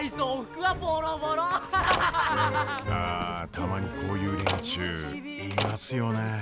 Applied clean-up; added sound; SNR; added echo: none; Slam; 7 dB; none.